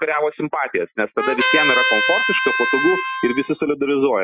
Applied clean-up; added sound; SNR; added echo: classical method Wiener filter.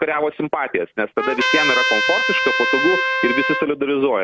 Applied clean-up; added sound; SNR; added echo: none; Trumpet; -1 dB; none.